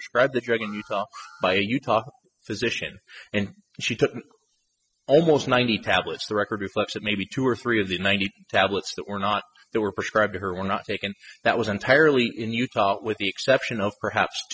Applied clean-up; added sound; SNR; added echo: classical method spectral subtraction.